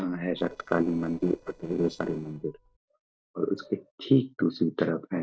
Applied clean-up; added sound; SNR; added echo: neural separator model SepFormer DNS4.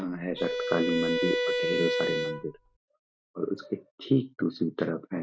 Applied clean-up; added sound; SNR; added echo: none; Bowed string instrument; -1 dB; none.